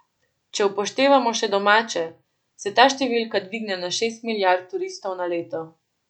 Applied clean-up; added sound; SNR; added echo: none; none; none; none.